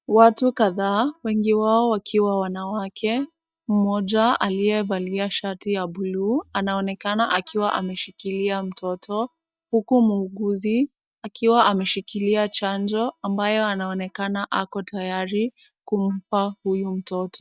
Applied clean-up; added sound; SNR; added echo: neural mask model DeepFilterNet 3.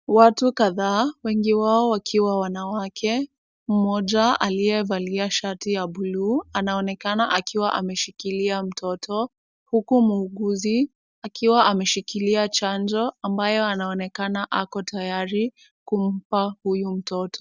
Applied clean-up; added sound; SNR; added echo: none; none; none; none.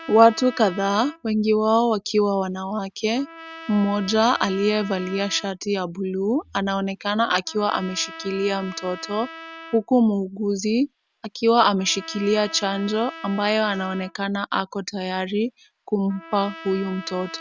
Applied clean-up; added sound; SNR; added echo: none; Trumpet; 18 dB; none.